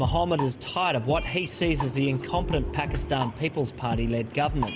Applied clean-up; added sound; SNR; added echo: none; none; none; none.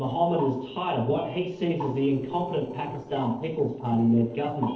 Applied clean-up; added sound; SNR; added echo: neural separator model SepFormer DNS4.